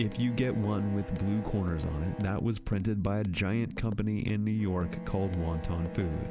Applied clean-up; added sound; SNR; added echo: none; Bowed string instrument; 16 dB; none.